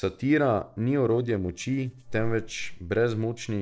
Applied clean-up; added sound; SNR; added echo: neural separator model SepFormer DNS4.